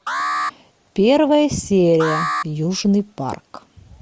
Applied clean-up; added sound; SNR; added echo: none; Alarm; 8 dB; none.